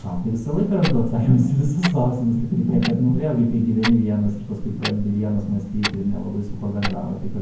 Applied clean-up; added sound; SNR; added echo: none; Clock; 9 dB; reverberation time 0.9 s.